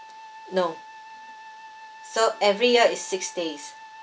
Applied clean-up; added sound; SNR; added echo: none; Wind instrument, woodwind instrument; 18 dB; none.